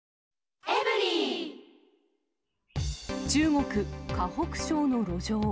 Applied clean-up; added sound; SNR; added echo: none; none; none; none.